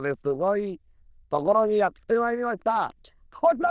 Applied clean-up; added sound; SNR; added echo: neural diffusion model UNIVERSE++.